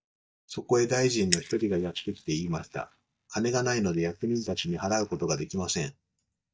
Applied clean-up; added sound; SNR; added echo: neural mask model DeepFilterNet 3.